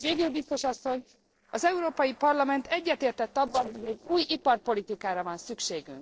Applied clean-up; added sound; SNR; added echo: neural separator model SepFormer DNS4.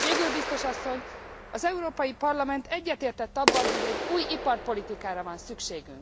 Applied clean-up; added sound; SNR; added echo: none; Clapping; 2 dB; none.